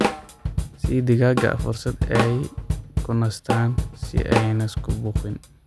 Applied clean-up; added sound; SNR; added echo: none; Drum kit; 2 dB; none.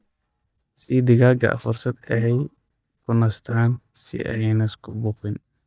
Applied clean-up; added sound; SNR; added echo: neural mask model DeepFilterNet 3.